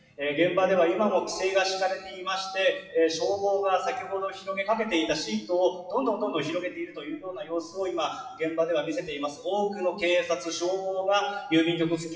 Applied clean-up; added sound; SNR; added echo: classical method WPE with log-MMSE.